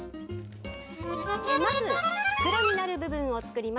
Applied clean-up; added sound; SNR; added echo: none; Harmonica; -3 dB; none.